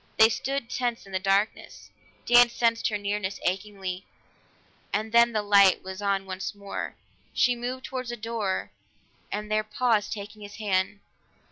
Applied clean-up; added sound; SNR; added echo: none; none; none; none.